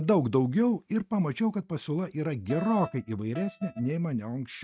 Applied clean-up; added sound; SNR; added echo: neural mask model RNNoise.